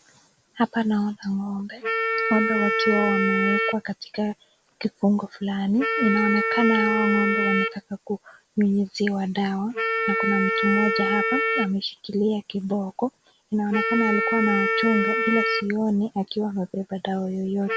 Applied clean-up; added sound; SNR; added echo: none; Wind instrument, woodwind instrument; 2 dB; none.